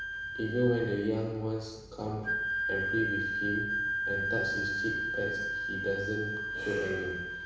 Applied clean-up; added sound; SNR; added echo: none; Wind instrument, woodwind instrument; 0 dB; reverberation time 1.0 s.